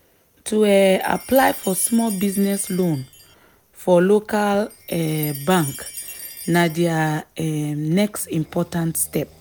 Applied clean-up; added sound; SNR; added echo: none; Chime; 16 dB; none.